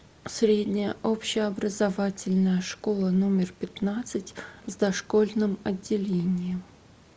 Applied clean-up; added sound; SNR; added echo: none; none; none; none.